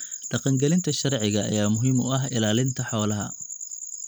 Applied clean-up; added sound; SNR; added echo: none; none; none; none.